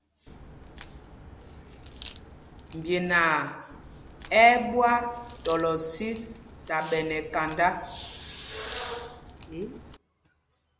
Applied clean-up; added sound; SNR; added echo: none; Crack; 15 dB; none.